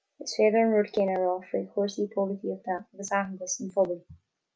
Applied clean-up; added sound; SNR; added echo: none; none; none; none.